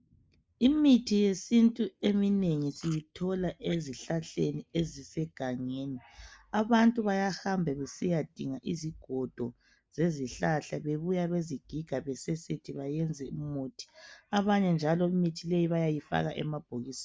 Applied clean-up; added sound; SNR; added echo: neural mask model Resemble Enhance denoiser.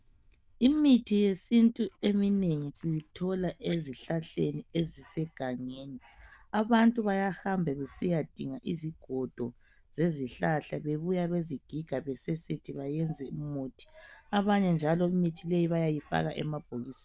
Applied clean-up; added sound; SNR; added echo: neural diffusion model UNIVERSE++.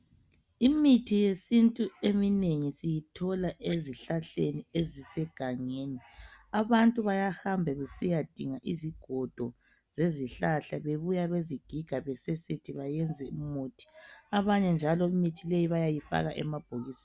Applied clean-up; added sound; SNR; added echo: none; none; none; none.